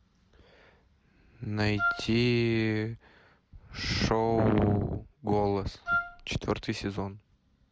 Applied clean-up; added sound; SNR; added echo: none; Wind instrument, woodwind instrument; 3 dB; none.